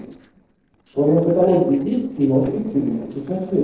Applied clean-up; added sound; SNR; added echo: neural separator model SepFormer DNS4.